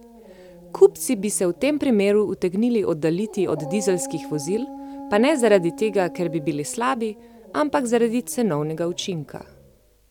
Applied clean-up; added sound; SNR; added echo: none; Dog; 16 dB; none.